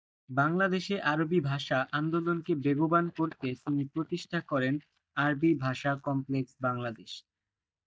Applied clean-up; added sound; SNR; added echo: neural mask model DeepFilterNet 3.